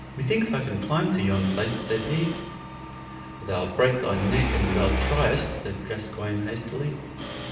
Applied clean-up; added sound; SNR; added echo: none; Mechanisms; 6 dB; reverberation time 1.0 s.